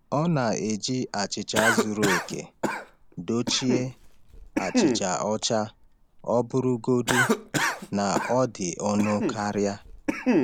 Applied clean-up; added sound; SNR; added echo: none; Cough; 2 dB; none.